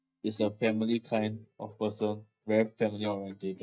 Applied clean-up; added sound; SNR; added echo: neural mask model DeepFilterNet 3.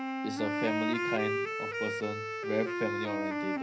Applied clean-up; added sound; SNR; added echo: none; Wind instrument, woodwind instrument; -3 dB; reverberation time 0.4 s.